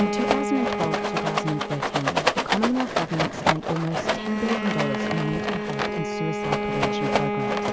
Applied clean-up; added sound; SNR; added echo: none; Bowed string instrument + Rattle; -3 dB; none.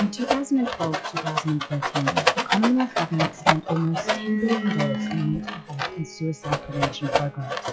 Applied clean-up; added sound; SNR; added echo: classical method log-MMSE.